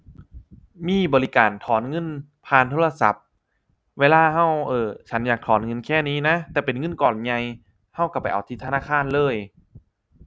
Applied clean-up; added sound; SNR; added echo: none; none; none; none.